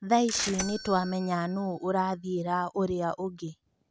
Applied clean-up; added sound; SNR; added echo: none; Bell / Mechanisms; 12 dB; none.